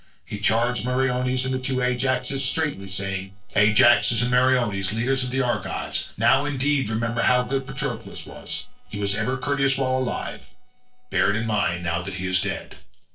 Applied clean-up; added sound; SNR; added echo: neural separator model SepFormer DNS4.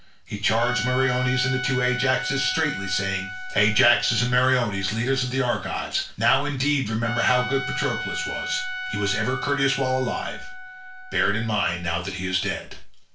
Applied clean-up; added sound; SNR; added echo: none; Trumpet; 9 dB; reverberation time 0.3 s.